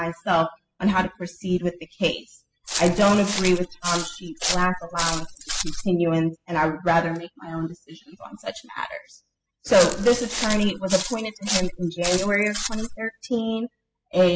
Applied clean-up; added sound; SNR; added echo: classical method spectral subtraction.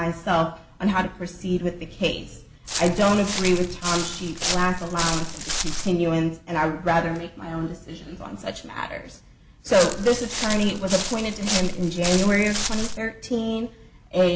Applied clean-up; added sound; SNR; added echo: none; Walk, footsteps; 4 dB; none.